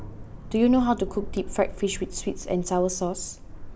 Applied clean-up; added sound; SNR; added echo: none; Aircraft; 10 dB; none.